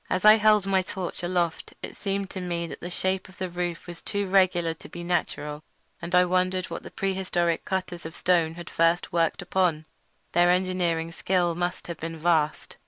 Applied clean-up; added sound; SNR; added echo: none; none; none; none.